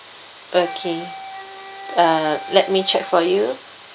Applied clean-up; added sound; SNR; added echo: none; Wind instrument, woodwind instrument; 13 dB; none.